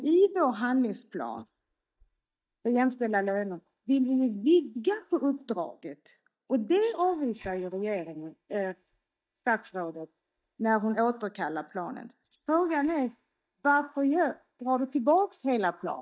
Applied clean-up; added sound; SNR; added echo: neural mask model DeepFilterNet 3.